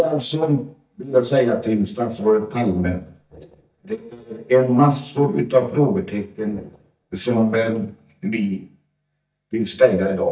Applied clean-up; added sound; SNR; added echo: neural mask model DeepFilterNet 3.